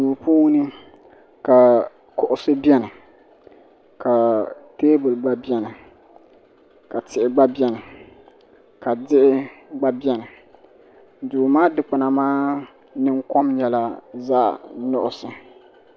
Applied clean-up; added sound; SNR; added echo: none; none; none; none.